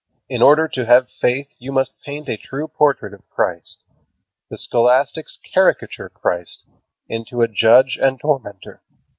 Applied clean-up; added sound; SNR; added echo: none; none; none; none.